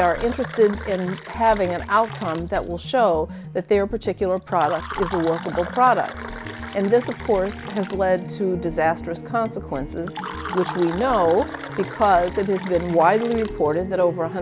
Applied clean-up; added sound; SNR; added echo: none; Fill (with liquid); 15 dB; none.